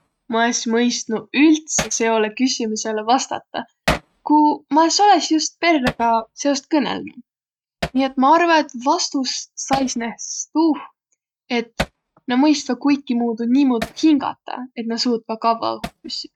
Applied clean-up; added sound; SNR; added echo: neural mask model RNNoise.